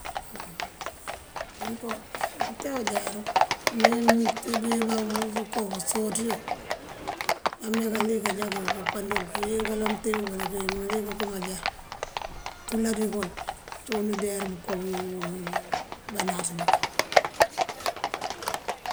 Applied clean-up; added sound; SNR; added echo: none; Livestock, farm animals, working animals; -1 dB; none.